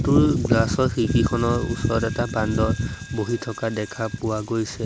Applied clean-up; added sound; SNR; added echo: none; Coin (dropping); 20 dB; none.